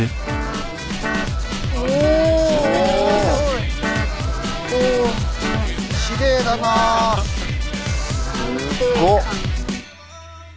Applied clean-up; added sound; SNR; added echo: none; Guitar; 10 dB; none.